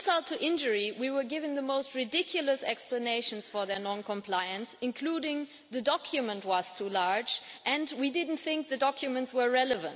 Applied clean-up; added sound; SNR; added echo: none; none; none; none.